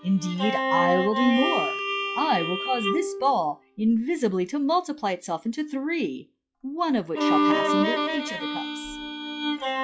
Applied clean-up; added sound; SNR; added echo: classical method log-MMSE.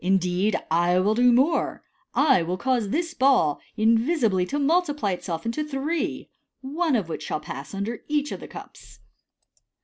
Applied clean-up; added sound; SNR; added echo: none; none; none; none.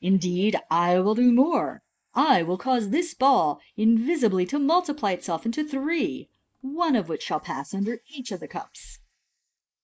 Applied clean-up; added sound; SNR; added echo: neural mask model Resemble Enhance denoiser.